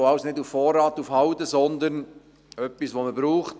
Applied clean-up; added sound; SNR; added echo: none; none; none; none.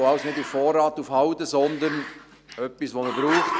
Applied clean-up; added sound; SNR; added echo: none; Growling; 8 dB; none.